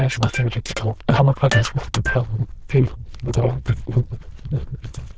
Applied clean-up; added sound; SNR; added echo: neural diffusion model UNIVERSE++.